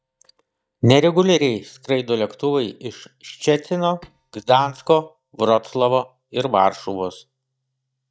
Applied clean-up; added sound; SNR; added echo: neural mask model DeepFilterNet 3.